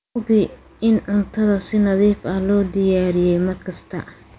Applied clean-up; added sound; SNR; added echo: none; none; none; none.